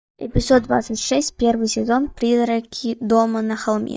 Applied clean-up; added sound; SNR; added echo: neural mask model DeepFilterNet 3.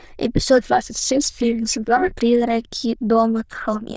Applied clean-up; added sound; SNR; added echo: neural diffusion model UNIVERSE++.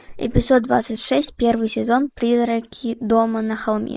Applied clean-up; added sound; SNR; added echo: neural mask model Resemble Enhance denoiser.